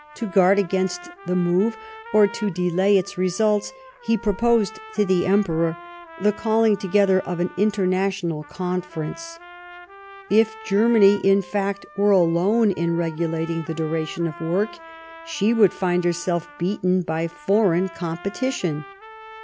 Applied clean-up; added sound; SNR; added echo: none; Trumpet; 19 dB; none.